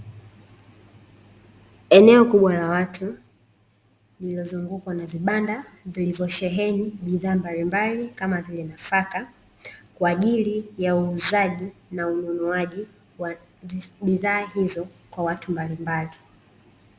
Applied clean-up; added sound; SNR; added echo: none; none; none; none.